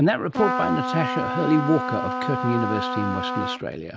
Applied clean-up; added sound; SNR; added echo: none; Trumpet; 3 dB; none.